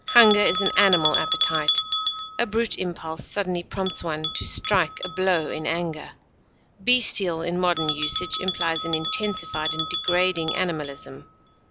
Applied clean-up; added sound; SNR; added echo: none; Bell; 4 dB; none.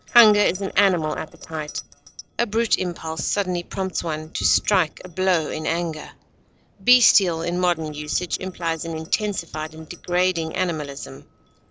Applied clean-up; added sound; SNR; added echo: neural separator model SepFormer DNS4.